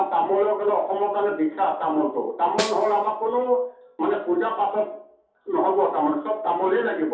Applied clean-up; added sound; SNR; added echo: none; Snare drum; 11 dB; reverberation time 0.5 s.